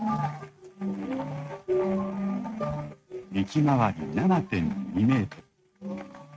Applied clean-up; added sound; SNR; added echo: neural mask model RNNoise.